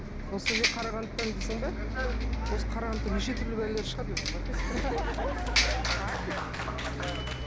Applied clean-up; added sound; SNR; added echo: none; Bus; -4 dB; none.